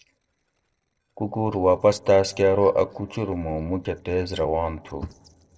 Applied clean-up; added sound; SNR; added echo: neural separator model SepFormer DNS4.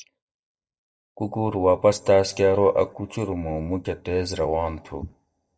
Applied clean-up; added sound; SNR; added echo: neural mask model DeepFilterNet 3.